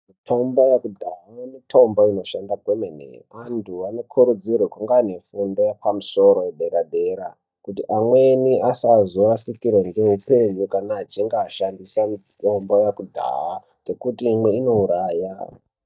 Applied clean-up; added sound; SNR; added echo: neural mask model DeepFilterNet 3.